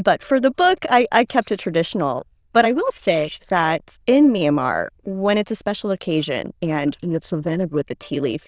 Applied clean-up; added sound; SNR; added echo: neural diffusion model UNIVERSE++.